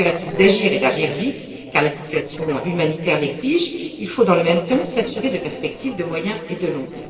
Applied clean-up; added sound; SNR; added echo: neural separator model SepFormer DNS4.